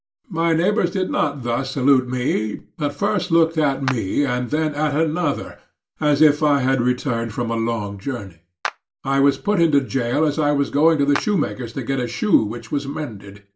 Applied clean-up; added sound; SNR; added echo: none; Clapping; 15 dB; reverberation time 0.2 s.